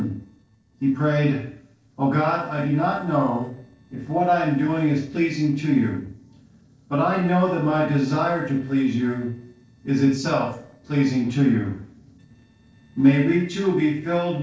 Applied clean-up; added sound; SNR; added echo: neural separator model SepFormer DNS4.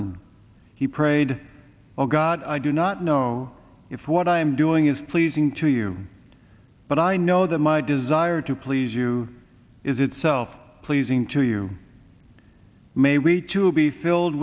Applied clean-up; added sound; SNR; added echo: none; none; none; none.